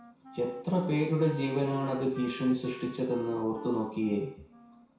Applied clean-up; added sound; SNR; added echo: none; Wind instrument, woodwind instrument; 17 dB; reverberation time 0.6 s.